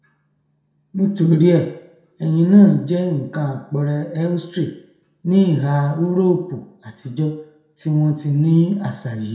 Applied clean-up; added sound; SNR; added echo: none; none; none; reverberation time 0.6 s.